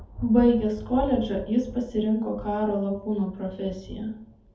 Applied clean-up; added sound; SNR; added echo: none; Thunder; 15 dB; reverberation time 0.5 s.